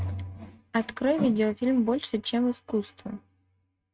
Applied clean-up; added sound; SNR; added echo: neural mask model RNNoise.